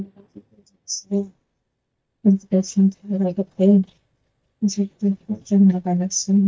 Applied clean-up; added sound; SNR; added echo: neural mask model DeepFilterNet 3.